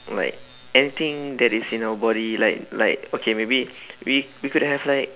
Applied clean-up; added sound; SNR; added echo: none; none; none; none.